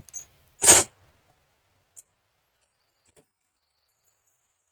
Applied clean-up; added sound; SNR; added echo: neural mask model RNNoise.